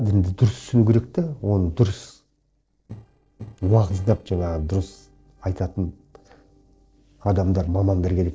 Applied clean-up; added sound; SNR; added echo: neural separator model SepFormer DNS4.